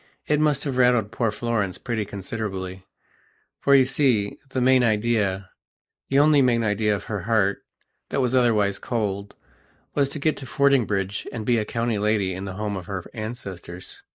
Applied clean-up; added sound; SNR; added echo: neural mask model Resemble Enhance denoiser.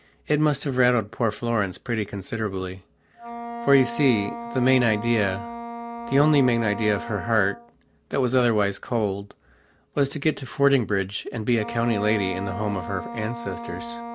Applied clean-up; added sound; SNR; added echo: none; Wind instrument, woodwind instrument; 12 dB; none.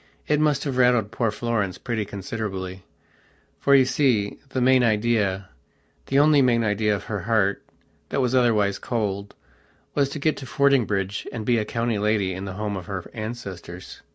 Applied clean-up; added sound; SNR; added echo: none; none; none; none.